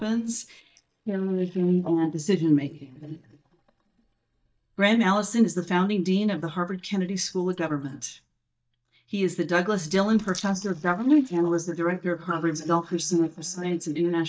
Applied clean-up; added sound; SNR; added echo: neural mask model DeepFilterNet 3.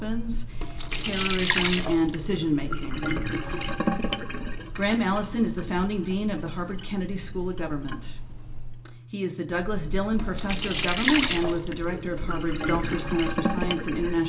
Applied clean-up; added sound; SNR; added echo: none; Sink (filling or washing); 0 dB; reverberation time 0.4 s.